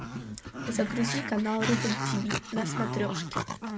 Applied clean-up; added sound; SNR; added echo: none; Growling; 1 dB; reverberation time 0.7 s.